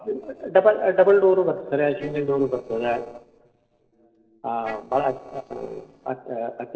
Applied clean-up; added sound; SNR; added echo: neural separator model SepFormer DNS4.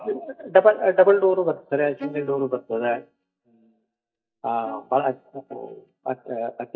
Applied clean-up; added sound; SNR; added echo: neural mask model DeepFilterNet 3.